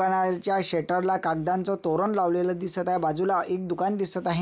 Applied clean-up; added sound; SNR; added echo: none; none; none; none.